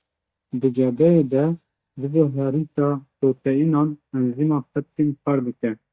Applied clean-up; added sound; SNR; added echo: neural mask model DeepFilterNet 3.